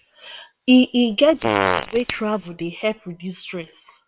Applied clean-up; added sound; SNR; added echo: neural separator model SepFormer WHAM!.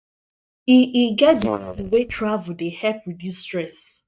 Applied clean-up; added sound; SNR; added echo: neural mask model DeepFilterNet 3.